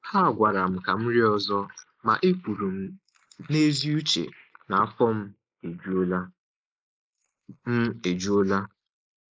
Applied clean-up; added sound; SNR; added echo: neural mask model Resemble Enhance denoiser.